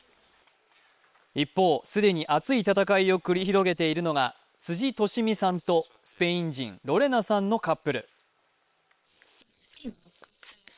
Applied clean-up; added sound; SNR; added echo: neural separator model SepFormer WHAM!.